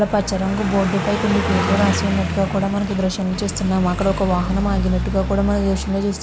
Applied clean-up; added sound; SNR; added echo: none; Car passing by; 4 dB; none.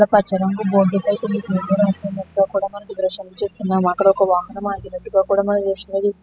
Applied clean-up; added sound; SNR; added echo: classical method spectral subtraction.